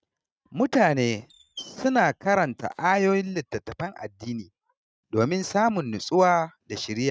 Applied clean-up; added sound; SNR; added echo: neural mask model RNNoise.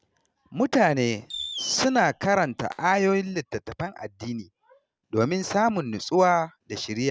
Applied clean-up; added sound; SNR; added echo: none; Fireworks; 15 dB; none.